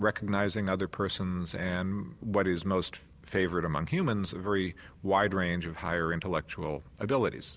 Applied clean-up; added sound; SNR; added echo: none; none; none; none.